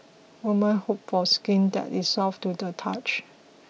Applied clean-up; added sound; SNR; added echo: none; none; none; none.